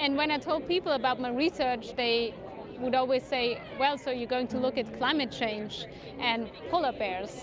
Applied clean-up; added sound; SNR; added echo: none; Bowed string instrument; 17 dB; none.